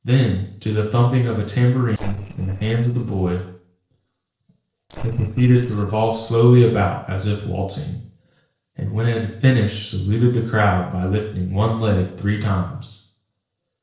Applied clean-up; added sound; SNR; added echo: neural separator model SepFormer DNS4.